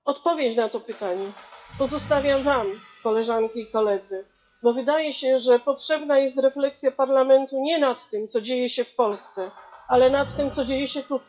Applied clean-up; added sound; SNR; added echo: classical method WPE with log-MMSE.